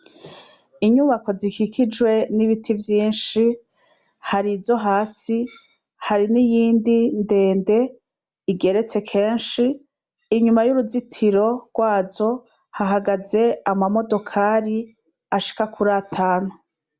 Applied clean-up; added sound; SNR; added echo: none; none; none; none.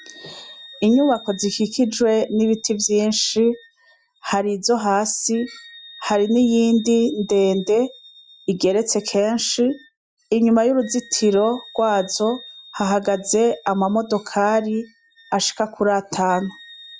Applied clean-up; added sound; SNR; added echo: classical method Wiener filter.